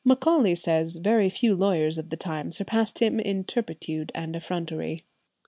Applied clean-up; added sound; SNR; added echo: none; none; none; none.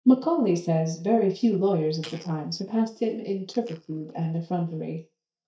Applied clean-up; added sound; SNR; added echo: neural mask model DeepFilterNet 3.